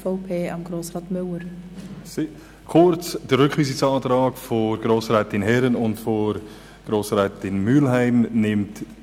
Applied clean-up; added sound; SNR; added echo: none; none; none; none.